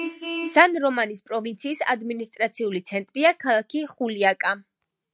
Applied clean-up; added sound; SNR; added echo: neural mask model RNNoise.